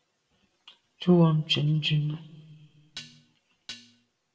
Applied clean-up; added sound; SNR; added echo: none; Dishes, pots, and pans; 19 dB; reverberation time 1.8 s.